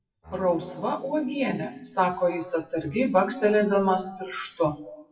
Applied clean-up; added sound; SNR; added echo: classical method WPE with log-MMSE.